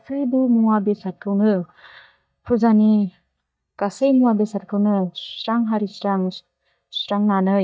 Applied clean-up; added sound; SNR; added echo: neural mask model DeepFilterNet 3.